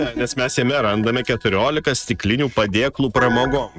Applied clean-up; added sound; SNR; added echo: neural mask model RNNoise.